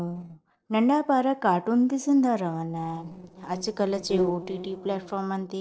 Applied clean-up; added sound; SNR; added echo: neural separator model SepFormer DNS4.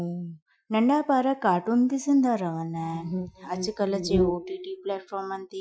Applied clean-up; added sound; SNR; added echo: classical method Wiener filter.